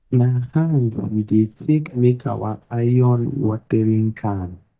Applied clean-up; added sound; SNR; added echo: neural mask model DeepFilterNet 3.